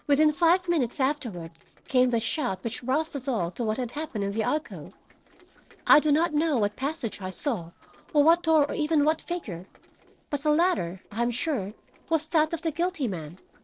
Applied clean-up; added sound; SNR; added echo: neural separator model SepFormer DNS4.